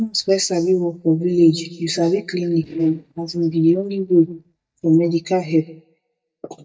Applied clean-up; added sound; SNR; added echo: neural mask model DeepFilterNet 3.